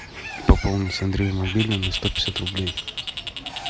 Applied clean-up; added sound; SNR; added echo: none; Bird; 8 dB; none.